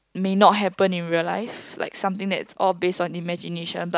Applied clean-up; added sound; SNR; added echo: none; none; none; none.